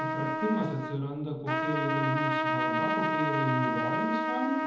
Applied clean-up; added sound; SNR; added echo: none; Trumpet; -2 dB; reverberation time 1.0 s.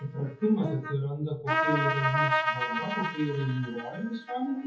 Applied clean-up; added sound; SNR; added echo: classical method WPE with log-MMSE.